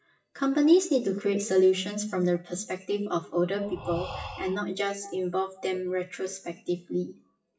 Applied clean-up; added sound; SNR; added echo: classical method WPE with log-MMSE.